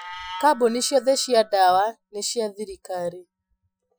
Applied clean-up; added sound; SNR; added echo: classical method Wiener filter.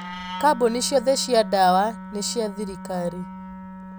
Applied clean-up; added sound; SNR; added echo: none; Wind instrument, woodwind instrument; 12 dB; none.